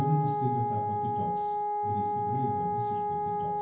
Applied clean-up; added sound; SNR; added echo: none; Wind instrument, woodwind instrument; -4 dB; reverberation time 0.9 s.